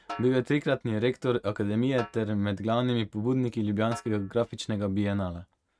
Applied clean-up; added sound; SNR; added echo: neural mask model RNNoise.